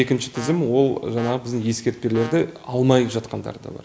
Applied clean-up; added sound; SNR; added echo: none; Brass instrument; 17 dB; none.